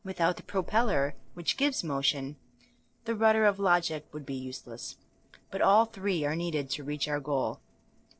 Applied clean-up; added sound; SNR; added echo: neural separator model SepFormer DNS4.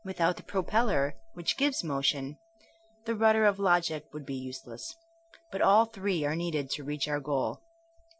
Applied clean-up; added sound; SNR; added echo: none; none; none; none.